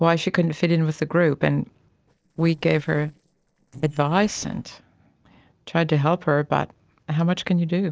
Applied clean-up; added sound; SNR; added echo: neural separator model SepFormer DNS4.